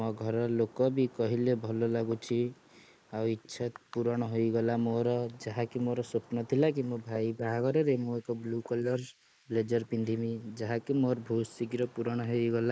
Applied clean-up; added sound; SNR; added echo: neural mask model Resemble Enhance denoiser.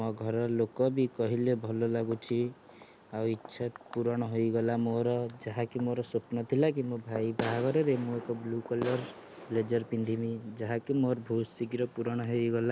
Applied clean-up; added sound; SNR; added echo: none; Fireworks; 16 dB; none.